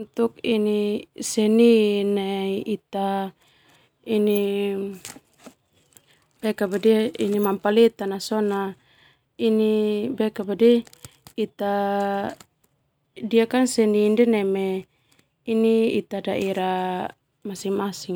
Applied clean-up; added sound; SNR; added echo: none; Keys jangling; 19 dB; none.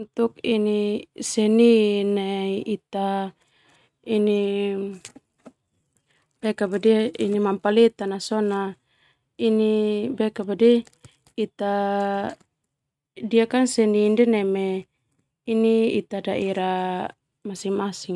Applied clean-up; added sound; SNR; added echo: neural mask model RNNoise.